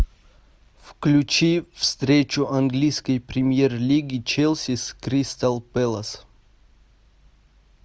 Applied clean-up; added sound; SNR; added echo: none; none; none; none.